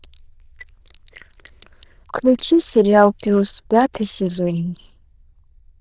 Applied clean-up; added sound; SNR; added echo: neural diffusion model UNIVERSE++.